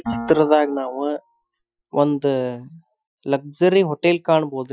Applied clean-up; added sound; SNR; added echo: classical method Wiener filter.